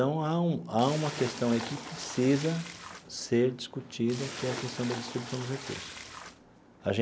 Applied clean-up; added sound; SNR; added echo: none; Splash, splatter; 10 dB; none.